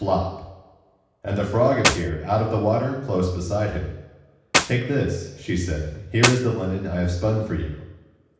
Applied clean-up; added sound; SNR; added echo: none; Clapping; -1 dB; reverberation time 0.9 s.